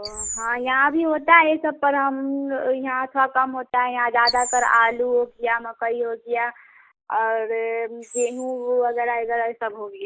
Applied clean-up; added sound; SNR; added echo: neural mask model Resemble Enhance denoiser.